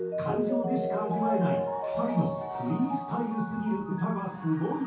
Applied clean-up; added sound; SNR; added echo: none; Mallet percussion; 3 dB; reverberation time 0.6 s.